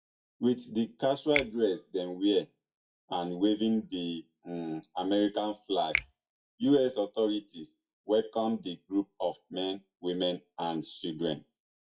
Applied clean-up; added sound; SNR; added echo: classical method WPE with log-MMSE.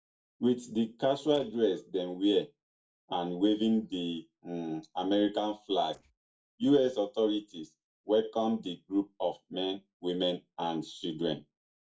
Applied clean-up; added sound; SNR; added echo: neural separator model SepFormer DNS4.